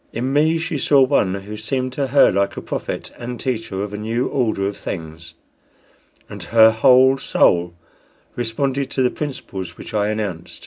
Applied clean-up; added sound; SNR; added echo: none; none; none; none.